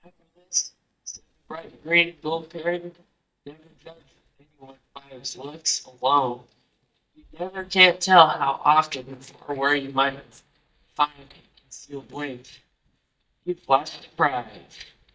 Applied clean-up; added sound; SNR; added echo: neural mask model DeepFilterNet 3.